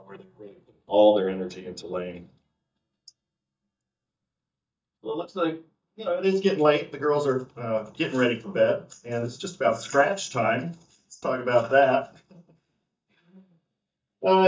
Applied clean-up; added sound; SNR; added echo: neural mask model DeepFilterNet 3.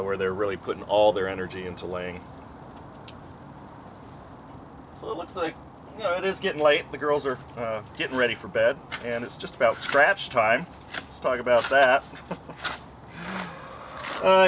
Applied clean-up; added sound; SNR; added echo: none; none; none; none.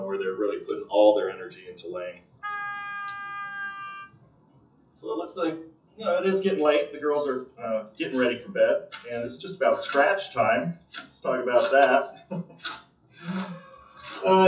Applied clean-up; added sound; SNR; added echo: classical method WPE with log-MMSE.